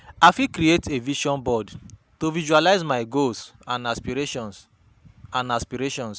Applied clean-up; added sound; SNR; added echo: none; none; none; none.